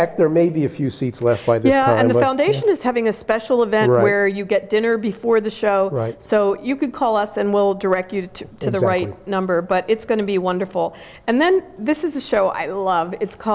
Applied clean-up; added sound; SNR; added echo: none; none; none; none.